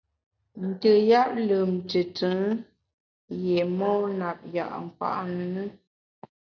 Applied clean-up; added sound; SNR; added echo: none; none; none; none.